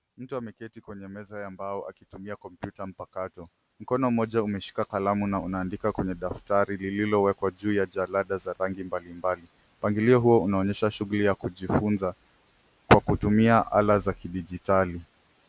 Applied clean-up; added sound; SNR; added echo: none; none; none; none.